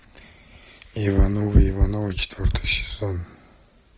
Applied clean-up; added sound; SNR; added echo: none; none; none; none.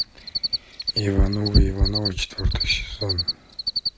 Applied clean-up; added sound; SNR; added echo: none; Cricket; 6 dB; none.